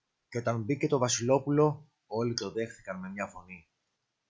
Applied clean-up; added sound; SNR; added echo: none; none; none; none.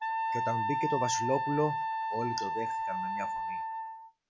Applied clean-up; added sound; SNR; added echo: none; Wind instrument, woodwind instrument; -3 dB; none.